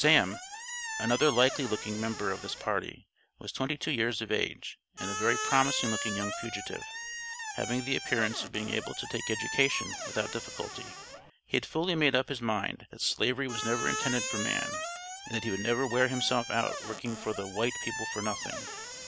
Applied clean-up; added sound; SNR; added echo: none; Squeak; 7 dB; none.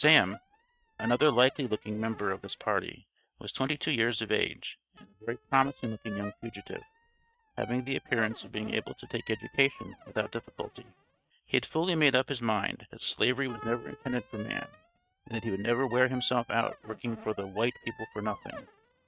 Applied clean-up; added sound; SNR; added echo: neural mask model RNNoise.